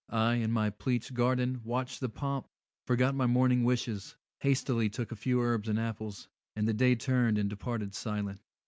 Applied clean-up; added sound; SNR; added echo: none; none; none; none.